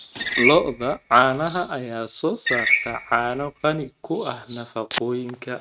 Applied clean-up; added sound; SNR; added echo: neural mask model RNNoise.